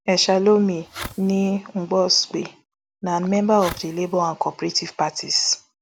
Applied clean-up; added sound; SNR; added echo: none; Fireworks; 16 dB; none.